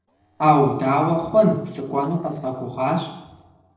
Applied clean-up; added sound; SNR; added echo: neural separator model SepFormer DNS4.